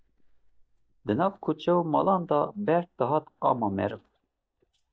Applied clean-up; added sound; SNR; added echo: neural mask model DeepFilterNet 3.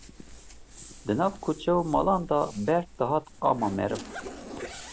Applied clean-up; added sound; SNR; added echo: none; Zipper (clothing); 14 dB; none.